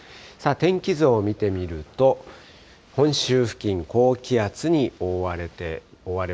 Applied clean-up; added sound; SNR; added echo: none; none; none; none.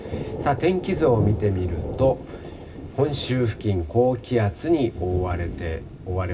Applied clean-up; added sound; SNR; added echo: none; Thunder; 9 dB; reverberation time 0.4 s.